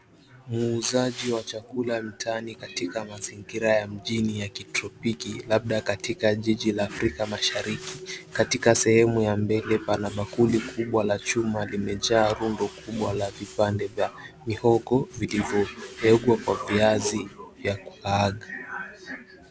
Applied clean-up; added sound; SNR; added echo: none; none; none; none.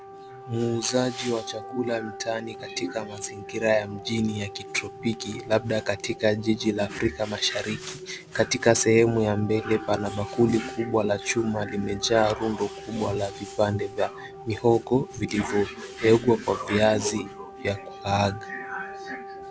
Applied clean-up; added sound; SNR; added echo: none; Wind instrument, woodwind instrument; 16 dB; none.